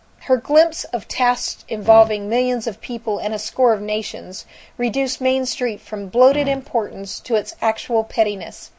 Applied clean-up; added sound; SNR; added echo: none; Fart; 15 dB; none.